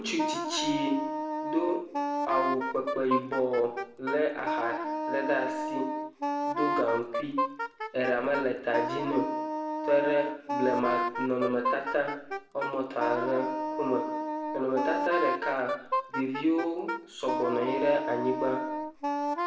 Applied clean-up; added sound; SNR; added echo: none; Wind instrument, woodwind instrument; 2 dB; reverberation time 0.6 s.